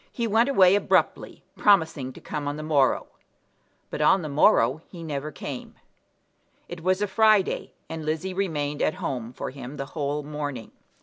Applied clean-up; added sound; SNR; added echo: none; none; none; none.